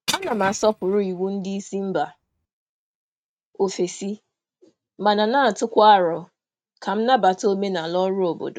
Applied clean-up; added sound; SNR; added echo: neural mask model RNNoise.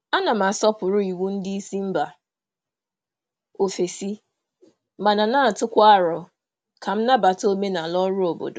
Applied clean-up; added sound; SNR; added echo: none; none; none; none.